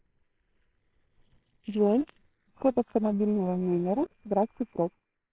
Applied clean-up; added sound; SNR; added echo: neural separator model SepFormer WHAMR!.